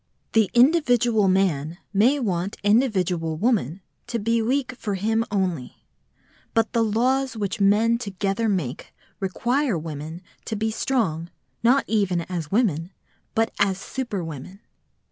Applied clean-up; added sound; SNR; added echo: none; none; none; none.